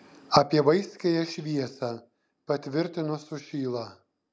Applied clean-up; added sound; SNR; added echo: none; none; none; none.